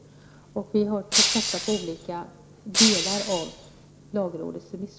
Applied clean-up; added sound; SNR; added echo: none; Shatter; -4 dB; none.